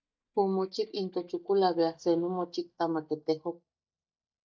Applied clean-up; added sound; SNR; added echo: neural mask model DeepFilterNet 3.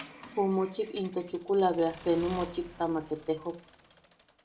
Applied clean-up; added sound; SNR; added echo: none; Accelerating, revving, vroom / Mechanisms; 19 dB; reverberation time 0.4 s.